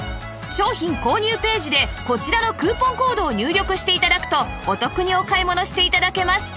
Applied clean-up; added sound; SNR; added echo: none; none; none; none.